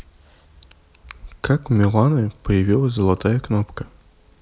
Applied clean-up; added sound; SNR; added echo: none; none; none; none.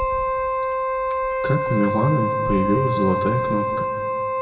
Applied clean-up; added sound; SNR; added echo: none; Wind instrument, woodwind instrument; -1 dB; reverberation time 2.4 s.